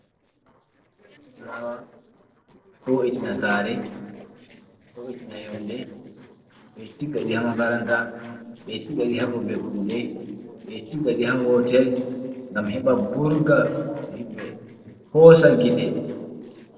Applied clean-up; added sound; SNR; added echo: neural separator model SepFormer DNS4.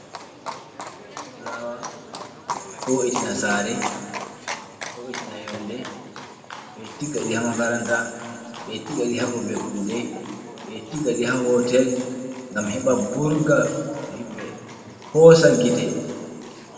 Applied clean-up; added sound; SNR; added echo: none; Livestock, farm animals, working animals; 14 dB; reverberation time 1.9 s.